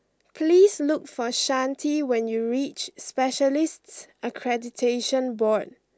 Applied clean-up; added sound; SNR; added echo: none; none; none; none.